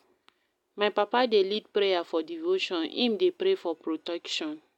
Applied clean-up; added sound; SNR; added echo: none; none; none; none.